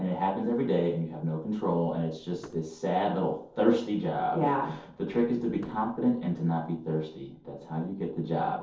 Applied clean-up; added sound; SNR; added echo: neural separator model SepFormer DNS4.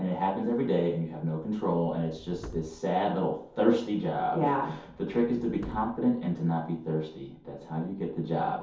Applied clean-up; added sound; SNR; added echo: none; Subway, metro, underground; 20 dB; reverberation time 0.6 s.